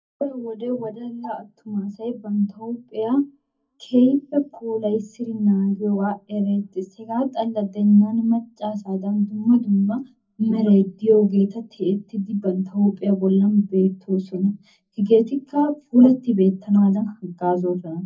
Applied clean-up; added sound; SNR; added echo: none; none; none; reverberation time 0.3 s.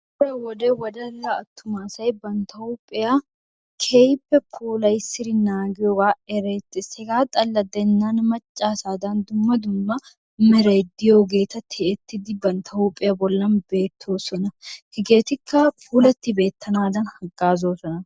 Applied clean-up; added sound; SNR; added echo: none; none; none; none.